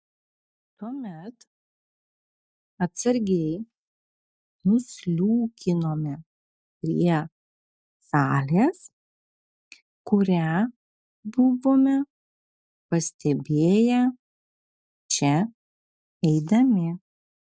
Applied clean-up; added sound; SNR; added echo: neural mask model DeepFilterNet 3.